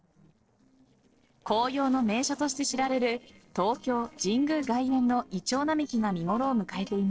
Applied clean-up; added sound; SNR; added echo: neural separator model SepFormer DNS4.